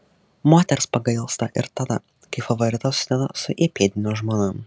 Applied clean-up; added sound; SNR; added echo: none; none; none; none.